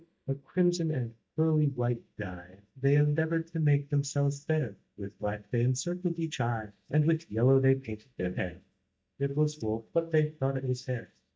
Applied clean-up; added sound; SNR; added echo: neural mask model DeepFilterNet 3.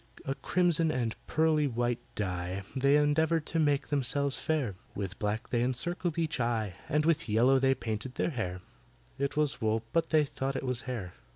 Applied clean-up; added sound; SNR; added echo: none; none; none; none.